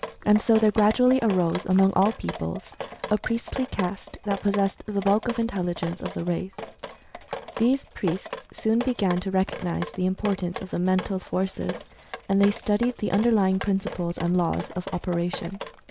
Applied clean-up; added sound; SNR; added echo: none; Drip; 13 dB; none.